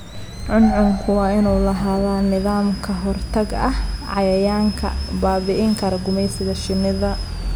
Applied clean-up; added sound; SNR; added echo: none; Boiling / Alarm; 20 dB; none.